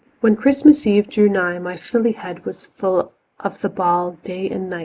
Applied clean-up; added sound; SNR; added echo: neural mask model Resemble Enhance denoiser.